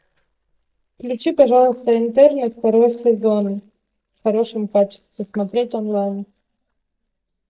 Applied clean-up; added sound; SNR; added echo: neural mask model DeepFilterNet 3.